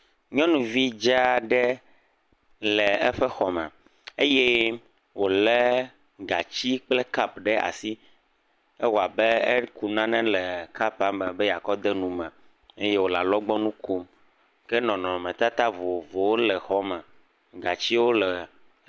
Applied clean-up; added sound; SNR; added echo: none; none; none; none.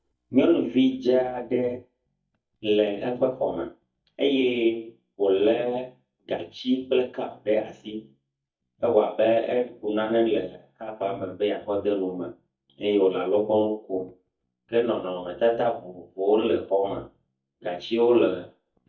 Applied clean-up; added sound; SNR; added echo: neural mask model DeepFilterNet 3.